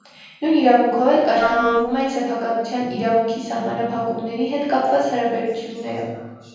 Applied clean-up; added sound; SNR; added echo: none; Wind instrument, woodwind instrument; 5 dB; reverberation time 1.3 s.